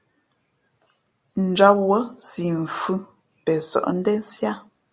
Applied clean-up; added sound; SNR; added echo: none; none; none; none.